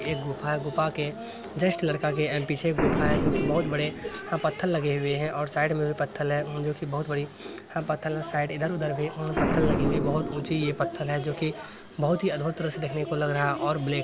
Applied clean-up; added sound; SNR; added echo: none; Boom; 6 dB; none.